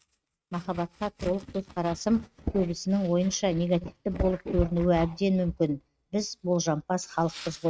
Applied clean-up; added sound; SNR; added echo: neural mask model RNNoise.